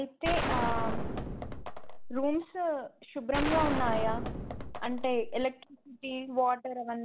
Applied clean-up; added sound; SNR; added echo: none; Gunshot, gunfire; 1 dB; none.